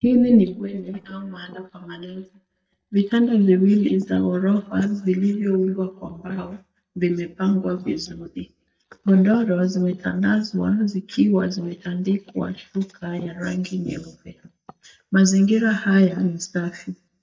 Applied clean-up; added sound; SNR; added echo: neural mask model DeepFilterNet 3.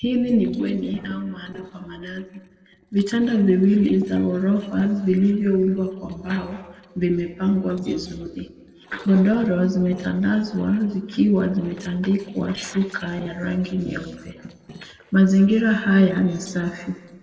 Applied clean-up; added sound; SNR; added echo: neural separator model SepFormer DNS4.